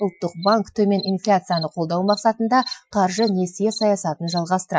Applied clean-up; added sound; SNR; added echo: classical method Wiener filter.